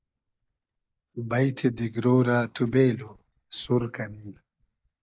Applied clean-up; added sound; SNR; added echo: neural mask model DeepFilterNet 3.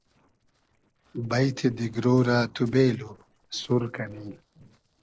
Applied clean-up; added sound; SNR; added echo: neural separator model SepFormer DNS4.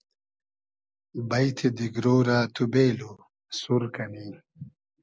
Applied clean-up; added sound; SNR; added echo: none; none; none; none.